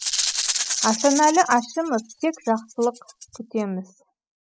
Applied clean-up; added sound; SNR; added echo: classical method spectral subtraction.